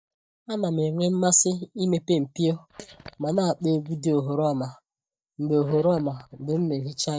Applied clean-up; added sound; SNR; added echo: neural mask model DeepFilterNet 3.